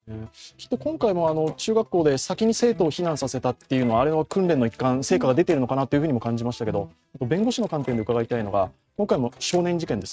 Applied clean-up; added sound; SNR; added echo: neural mask model RNNoise.